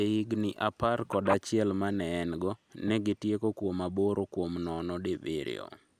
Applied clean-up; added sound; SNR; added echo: none; Telephone; 11 dB; none.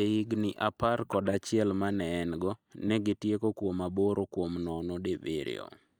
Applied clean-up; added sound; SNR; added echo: neural mask model DeepFilterNet 3.